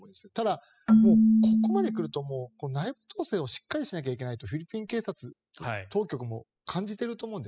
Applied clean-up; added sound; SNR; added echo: classical method spectral subtraction.